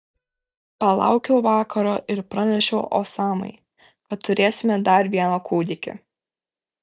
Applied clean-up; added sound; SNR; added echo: neural mask model DeepFilterNet 3.